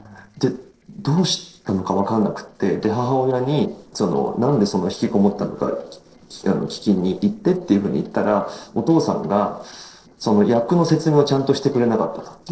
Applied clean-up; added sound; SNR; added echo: neural separator model SepFormer DNS4.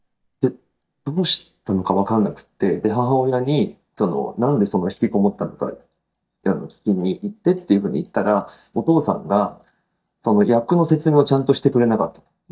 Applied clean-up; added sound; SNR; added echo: neural mask model DeepFilterNet 3.